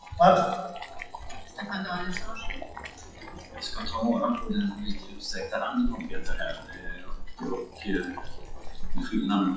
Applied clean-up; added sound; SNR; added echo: classical method WPE with log-MMSE.